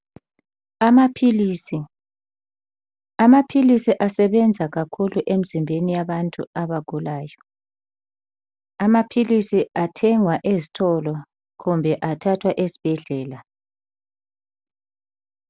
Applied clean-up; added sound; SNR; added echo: none; none; none; none.